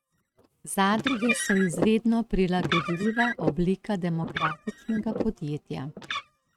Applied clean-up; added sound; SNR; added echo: neural mask model RNNoise.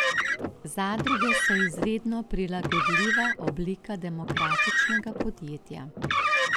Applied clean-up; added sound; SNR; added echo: none; Car; -4 dB; none.